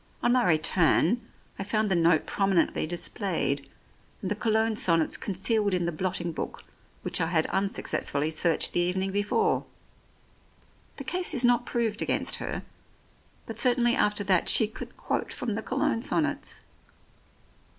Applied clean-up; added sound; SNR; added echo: none; none; none; none.